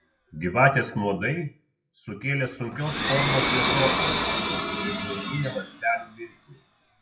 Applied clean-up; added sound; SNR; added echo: classical method WPE with log-MMSE.